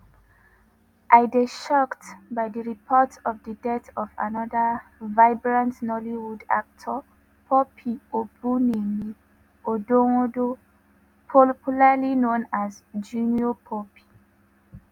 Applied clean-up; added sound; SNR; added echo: none; none; none; none.